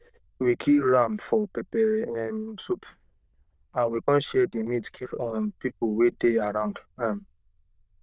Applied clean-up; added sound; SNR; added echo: neural diffusion model UNIVERSE++.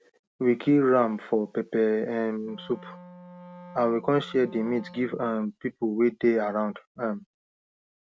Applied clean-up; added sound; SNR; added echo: none; Wind instrument, woodwind instrument; 20 dB; none.